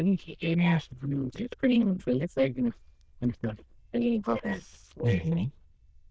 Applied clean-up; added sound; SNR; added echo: neural diffusion model UNIVERSE++.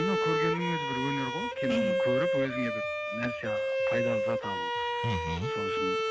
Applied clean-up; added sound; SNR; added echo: none; Bowed string instrument; -4 dB; none.